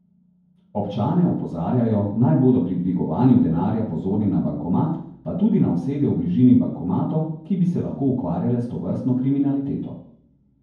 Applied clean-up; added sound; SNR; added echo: none; none; none; reverberation time 0.9 s.